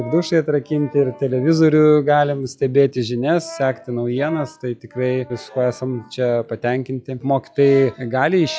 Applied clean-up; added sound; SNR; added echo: classical method log-MMSE.